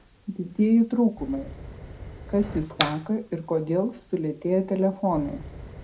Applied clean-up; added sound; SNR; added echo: none; Fire; 12 dB; reverberation time 0.2 s.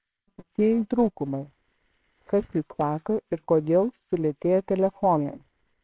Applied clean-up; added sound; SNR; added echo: neural separator model SepFormer WHAMR!.